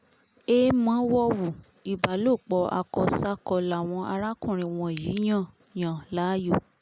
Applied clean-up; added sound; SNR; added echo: none; none; none; none.